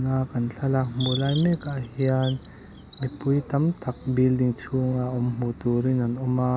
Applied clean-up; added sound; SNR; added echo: none; Bird; 17 dB; none.